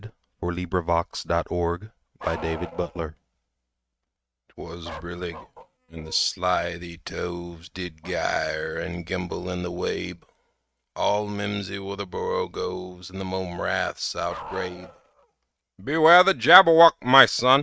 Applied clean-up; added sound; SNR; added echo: neural mask model RNNoise.